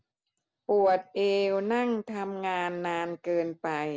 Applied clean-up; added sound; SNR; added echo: none; none; none; none.